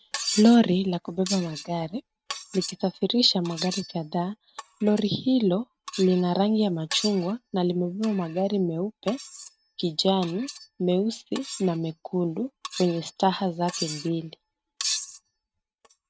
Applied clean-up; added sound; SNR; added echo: neural mask model RNNoise.